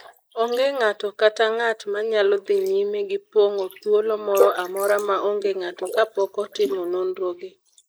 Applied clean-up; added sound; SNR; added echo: neural mask model Resemble Enhance denoiser.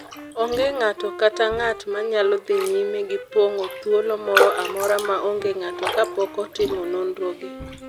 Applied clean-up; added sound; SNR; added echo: none; Wind instrument, woodwind instrument + Raindrop; 7 dB; none.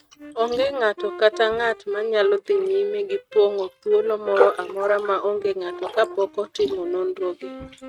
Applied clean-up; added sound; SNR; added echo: neural mask model RNNoise.